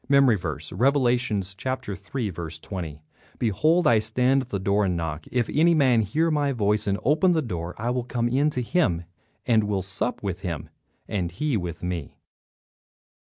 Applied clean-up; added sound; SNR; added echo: none; none; none; none.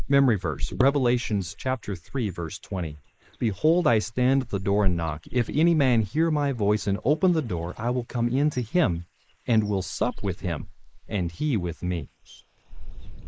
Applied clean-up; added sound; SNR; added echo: neural mask model Resemble Enhance denoiser.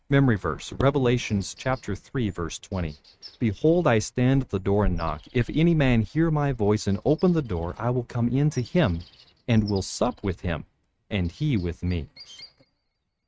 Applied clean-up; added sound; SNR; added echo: neural mask model RNNoise.